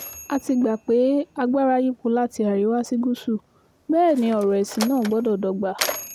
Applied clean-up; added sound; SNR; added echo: none; Mechanisms; 15 dB; none.